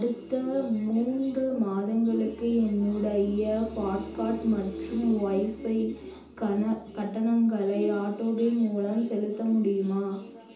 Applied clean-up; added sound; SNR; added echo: none; none; none; reverberation time 0.6 s.